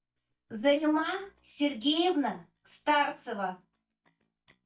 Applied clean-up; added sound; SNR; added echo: neural mask model DeepFilterNet 3.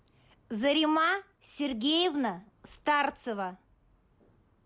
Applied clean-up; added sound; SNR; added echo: none; none; none; none.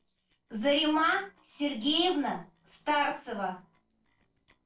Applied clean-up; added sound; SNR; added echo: neural separator model SepFormer DNS4.